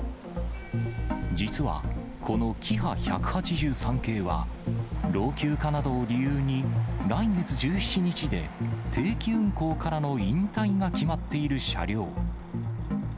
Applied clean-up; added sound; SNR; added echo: none; none; none; none.